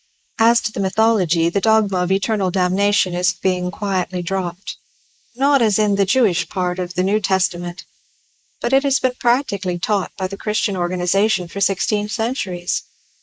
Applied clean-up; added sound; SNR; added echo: neural mask model Resemble Enhance denoiser.